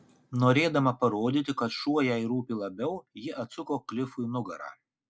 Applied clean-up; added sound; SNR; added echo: none; none; none; none.